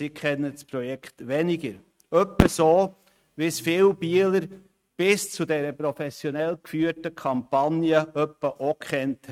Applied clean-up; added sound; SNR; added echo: neural mask model RNNoise.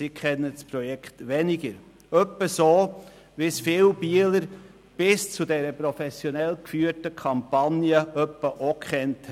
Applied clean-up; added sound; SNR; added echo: none; none; none; none.